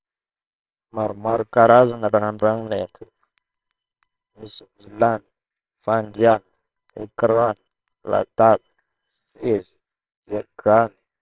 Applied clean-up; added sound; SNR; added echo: neural separator model SepFormer WHAMR!.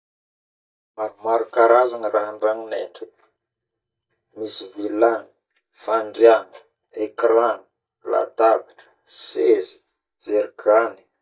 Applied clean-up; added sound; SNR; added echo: neural mask model DeepFilterNet 3.